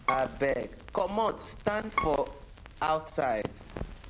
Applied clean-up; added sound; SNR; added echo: none; Crackle + Bowed string instrument; 7 dB; none.